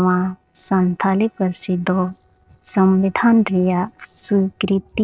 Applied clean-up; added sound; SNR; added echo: neural separator model SepFormer DNS4.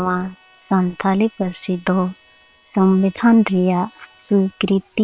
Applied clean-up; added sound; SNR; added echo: neural separator model SepFormer WHAM!.